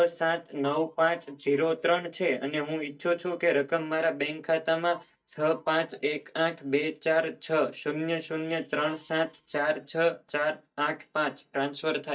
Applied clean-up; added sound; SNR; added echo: neural mask model DeepFilterNet 3.